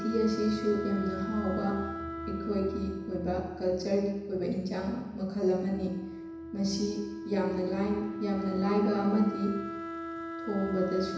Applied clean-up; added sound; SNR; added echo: none; Wind instrument, woodwind instrument; 9 dB; reverberation time 1.0 s.